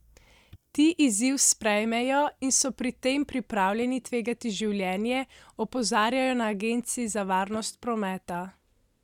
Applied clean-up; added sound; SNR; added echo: neural mask model DeepFilterNet 3.